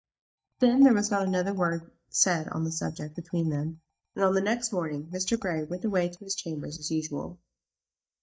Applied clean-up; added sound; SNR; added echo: neural mask model DeepFilterNet 3.